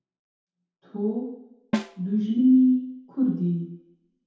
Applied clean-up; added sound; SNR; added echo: none; Snare drum; 9 dB; reverberation time 0.8 s.